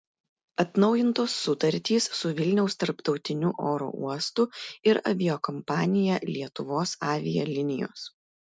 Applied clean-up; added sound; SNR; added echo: none; none; none; none.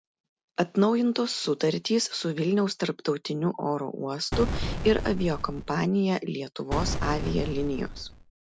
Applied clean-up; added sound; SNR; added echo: none; Boom; 4 dB; none.